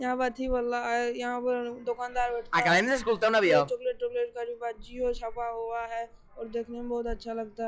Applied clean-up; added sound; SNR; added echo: classical method log-MMSE.